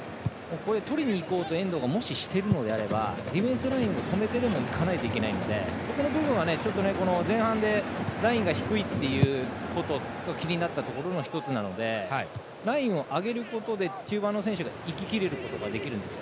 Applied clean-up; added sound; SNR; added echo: none; none; none; none.